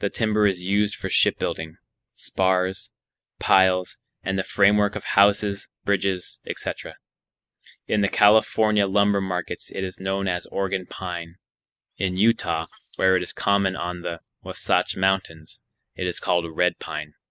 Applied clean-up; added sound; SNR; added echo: neural mask model Resemble Enhance denoiser.